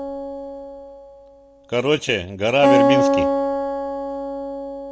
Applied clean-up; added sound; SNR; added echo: none; Acoustic guitar; -4 dB; none.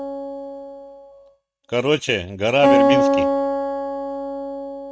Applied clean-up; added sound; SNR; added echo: neural mask model RNNoise.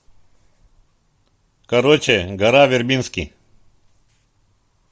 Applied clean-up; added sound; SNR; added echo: none; none; none; none.